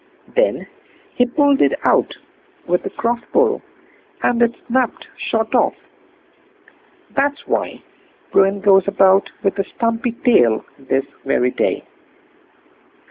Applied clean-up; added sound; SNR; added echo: none; none; none; none.